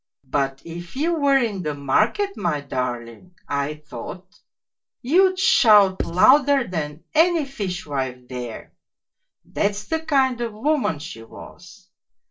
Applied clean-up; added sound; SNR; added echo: neural separator model SepFormer DNS4.